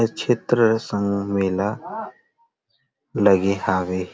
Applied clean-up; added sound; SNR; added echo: none; none; none; none.